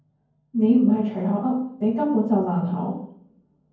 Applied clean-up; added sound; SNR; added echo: none; none; none; reverberation time 0.9 s.